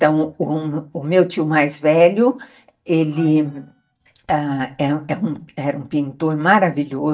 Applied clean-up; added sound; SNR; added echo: neural mask model DeepFilterNet 3.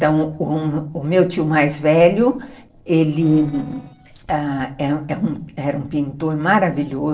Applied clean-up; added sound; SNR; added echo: neural separator model SepFormer DNS4.